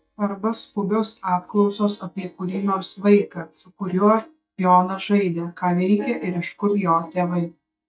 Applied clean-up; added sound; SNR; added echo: neural mask model DeepFilterNet 3.